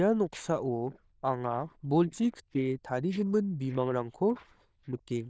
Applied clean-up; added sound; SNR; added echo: neural diffusion model UNIVERSE++.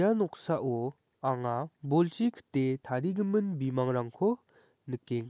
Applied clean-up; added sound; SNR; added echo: none; none; none; none.